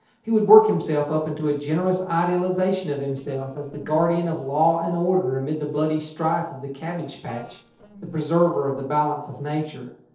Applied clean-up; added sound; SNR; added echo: neural separator model SepFormer DNS4.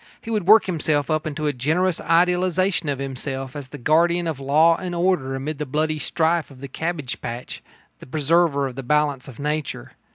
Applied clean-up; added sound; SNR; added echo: none; none; none; none.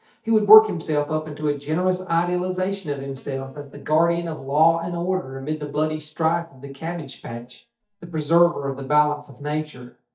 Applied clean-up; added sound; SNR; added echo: neural mask model DeepFilterNet 3.